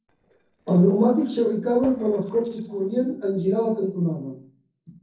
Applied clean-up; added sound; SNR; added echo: neural separator model SepFormer DNS4.